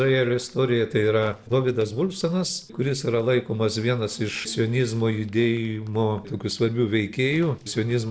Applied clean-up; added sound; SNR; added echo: neural separator model SepFormer DNS4.